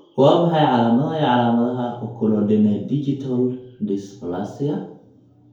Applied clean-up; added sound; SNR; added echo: none; none; none; reverberation time 2.3 s.